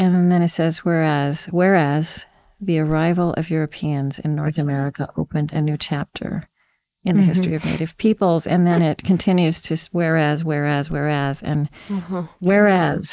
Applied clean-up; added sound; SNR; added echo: neural mask model Resemble Enhance denoiser.